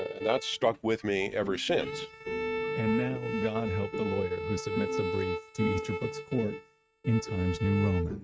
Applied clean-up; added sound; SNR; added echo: neural mask model RNNoise.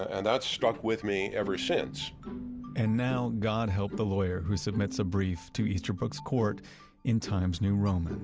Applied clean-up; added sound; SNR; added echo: none; none; none; none.